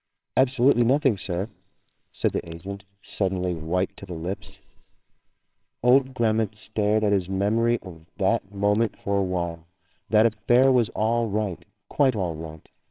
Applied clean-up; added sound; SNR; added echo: neural separator model SepFormer WHAMR!.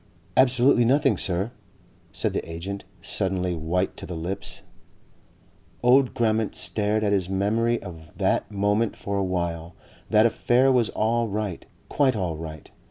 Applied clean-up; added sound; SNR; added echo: none; none; none; none.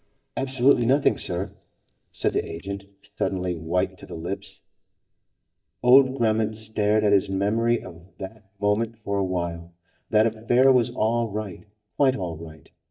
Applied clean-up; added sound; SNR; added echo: neural mask model DeepFilterNet 3.